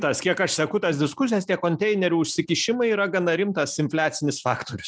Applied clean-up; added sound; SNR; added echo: none; none; none; none.